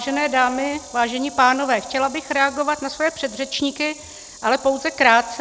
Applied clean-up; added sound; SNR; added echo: none; Insect; 20 dB; none.